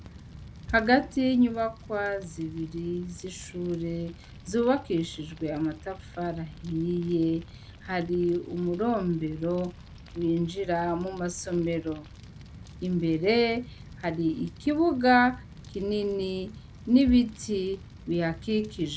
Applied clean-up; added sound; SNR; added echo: none; Fire; 18 dB; none.